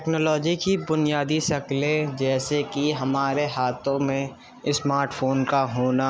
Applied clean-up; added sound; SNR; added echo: none; none; none; none.